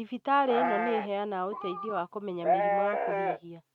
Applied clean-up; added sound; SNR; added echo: neural mask model RNNoise.